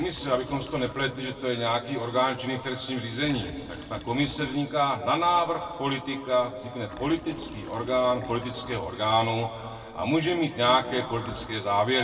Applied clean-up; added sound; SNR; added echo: none; Liquid; 19 dB; reverberation time 2.3 s.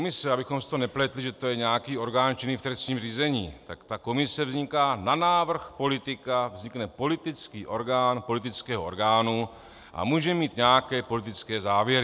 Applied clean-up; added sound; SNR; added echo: none; none; none; none.